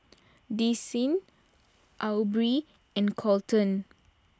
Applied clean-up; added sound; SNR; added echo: none; none; none; none.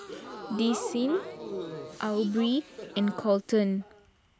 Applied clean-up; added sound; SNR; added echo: none; Crowd / Gasp; 11 dB; none.